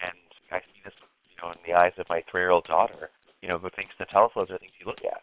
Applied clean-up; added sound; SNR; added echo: neural separator model SepFormer WHAM!.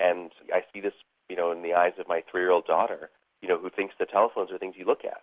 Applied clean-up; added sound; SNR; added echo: none; none; none; none.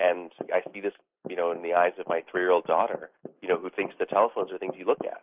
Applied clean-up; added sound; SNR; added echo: neural mask model Resemble Enhance denoiser.